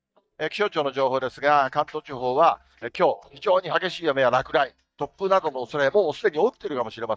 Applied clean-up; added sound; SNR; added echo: neural mask model DeepFilterNet 3.